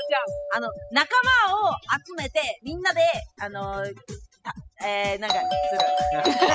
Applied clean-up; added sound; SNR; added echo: classical method spectral subtraction.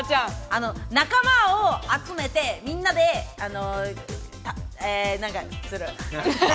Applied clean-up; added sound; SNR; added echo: none; none; none; none.